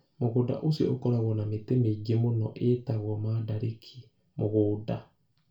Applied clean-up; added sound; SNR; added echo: none; none; none; reverberation time 0.3 s.